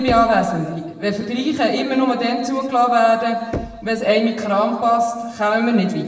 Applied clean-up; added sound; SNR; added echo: none; Knock; 17 dB; reverberation time 1.2 s.